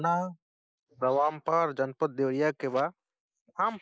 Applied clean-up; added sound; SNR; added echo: neural mask model Resemble Enhance denoiser.